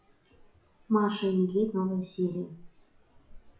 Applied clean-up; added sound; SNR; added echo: classical method WPE with log-MMSE.